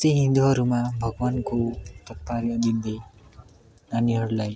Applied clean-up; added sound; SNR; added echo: none; none; none; none.